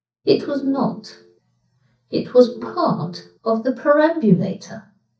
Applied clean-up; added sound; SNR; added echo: neural mask model DeepFilterNet 3.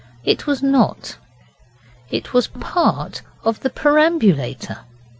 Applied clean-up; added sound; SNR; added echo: none; none; none; none.